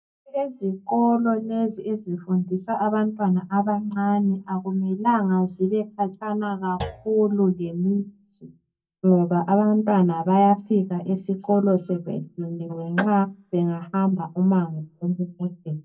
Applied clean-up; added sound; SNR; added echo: none; Thump, thud; 16 dB; reverberation time 0.3 s.